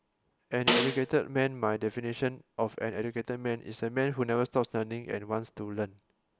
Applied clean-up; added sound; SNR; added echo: none; Snare drum; -2 dB; none.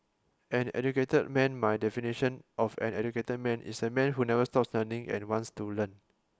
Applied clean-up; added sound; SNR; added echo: none; none; none; none.